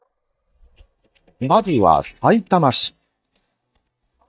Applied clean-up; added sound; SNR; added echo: neural mask model DeepFilterNet 3.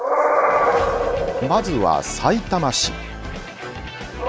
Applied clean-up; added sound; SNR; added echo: none; Animal; -1 dB; none.